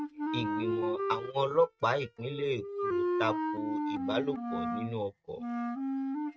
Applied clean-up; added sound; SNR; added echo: neural mask model RNNoise.